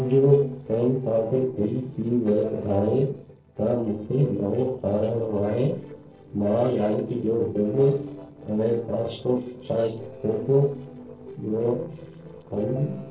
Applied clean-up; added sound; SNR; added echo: neural separator model SepFormer DNS4.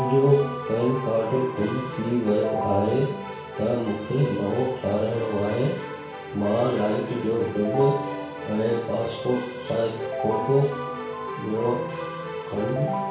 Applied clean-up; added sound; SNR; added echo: none; Keyboard (musical); 7 dB; reverberation time 0.6 s.